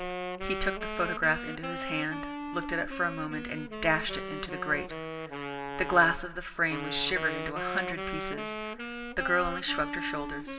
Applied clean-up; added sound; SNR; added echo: none; Wind instrument, woodwind instrument; 5 dB; reverberation time 1.1 s.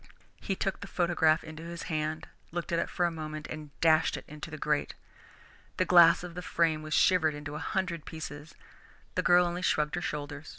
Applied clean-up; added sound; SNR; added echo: none; none; none; none.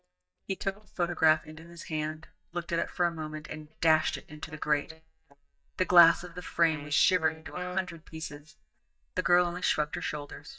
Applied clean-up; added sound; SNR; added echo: neural mask model DeepFilterNet 3.